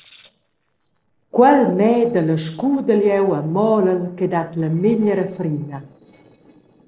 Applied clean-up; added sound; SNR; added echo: neural separator model SepFormer DNS4.